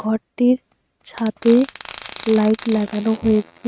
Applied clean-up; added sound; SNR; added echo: neural mask model RNNoise.